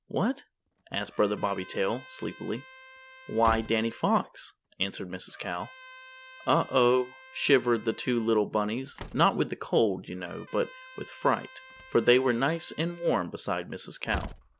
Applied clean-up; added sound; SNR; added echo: none; Slam + Trumpet; 17 dB; none.